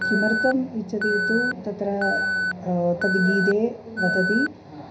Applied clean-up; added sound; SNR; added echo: none; Alarm; 2 dB; reverberation time 0.5 s.